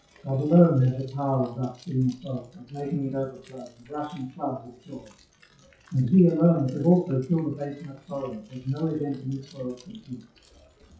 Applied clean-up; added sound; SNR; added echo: classical method WPE with log-MMSE.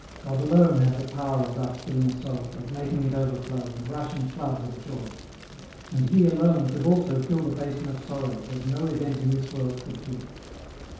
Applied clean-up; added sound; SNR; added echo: none; Fire; 17 dB; reverberation time 0.8 s.